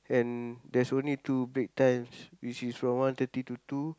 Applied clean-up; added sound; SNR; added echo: none; none; none; none.